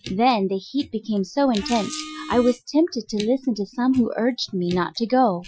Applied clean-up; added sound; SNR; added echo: classical method Wiener filter.